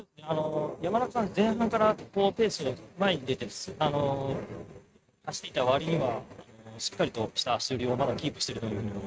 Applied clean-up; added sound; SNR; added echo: neural mask model RNNoise.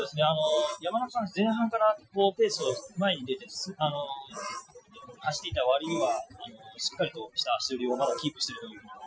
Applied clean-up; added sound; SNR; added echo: classical method Wiener filter.